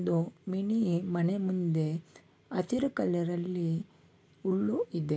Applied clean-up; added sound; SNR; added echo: none; none; none; none.